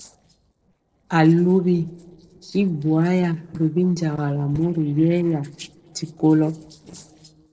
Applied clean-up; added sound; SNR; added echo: neural separator model SepFormer DNS4.